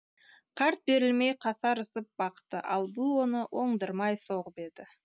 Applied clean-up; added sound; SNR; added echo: none; none; none; none.